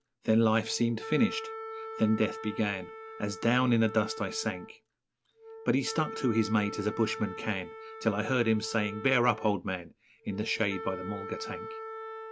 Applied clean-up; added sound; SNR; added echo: none; Wind instrument, woodwind instrument; 12 dB; none.